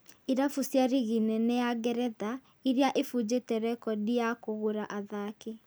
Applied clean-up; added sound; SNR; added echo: none; none; none; none.